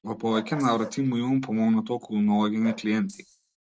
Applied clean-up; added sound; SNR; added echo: none; Rattle (instrument) + Bark; 19 dB; none.